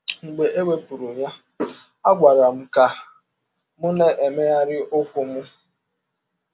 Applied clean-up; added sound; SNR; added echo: none; none; none; none.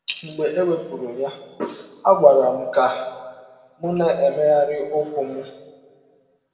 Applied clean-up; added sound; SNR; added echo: none; none; none; reverberation time 1.3 s.